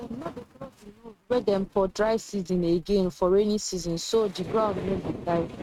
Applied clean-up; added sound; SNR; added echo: neural mask model RNNoise.